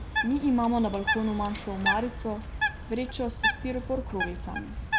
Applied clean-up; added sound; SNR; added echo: none; Bird; 1 dB; none.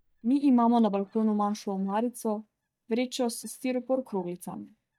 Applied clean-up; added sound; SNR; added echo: neural mask model DeepFilterNet 3.